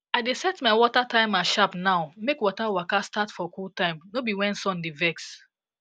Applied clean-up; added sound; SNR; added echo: none; none; none; none.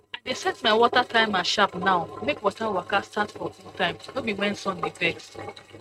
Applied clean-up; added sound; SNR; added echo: neural mask model RNNoise.